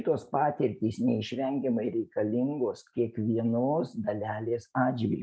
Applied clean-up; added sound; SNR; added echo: none; none; none; none.